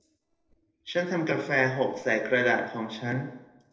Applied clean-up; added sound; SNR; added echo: neural separator model SepFormer DNS4.